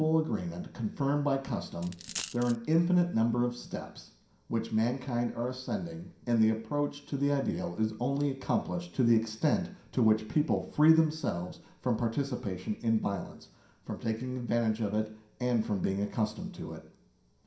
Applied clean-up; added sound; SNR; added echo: none; Coin (dropping); 11 dB; reverberation time 0.5 s.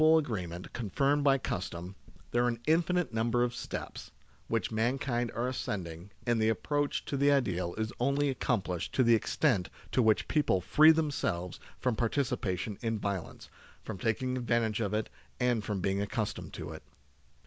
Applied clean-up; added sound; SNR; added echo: none; none; none; none.